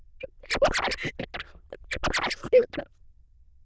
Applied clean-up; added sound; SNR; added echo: neural diffusion model UNIVERSE++.